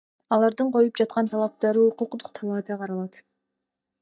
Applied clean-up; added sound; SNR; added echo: neural mask model DeepFilterNet 3.